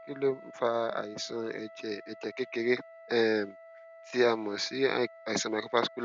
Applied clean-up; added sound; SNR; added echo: none; Wind instrument, woodwind instrument; 19 dB; none.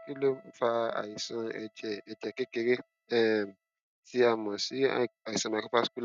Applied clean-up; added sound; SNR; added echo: neural mask model RNNoise.